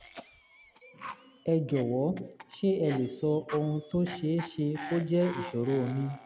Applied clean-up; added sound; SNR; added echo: none; Cough; 15 dB; none.